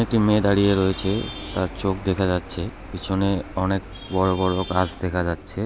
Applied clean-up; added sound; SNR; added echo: none; Traffic noise, roadway noise / Vehicle horn, car horn, honking; 19 dB; none.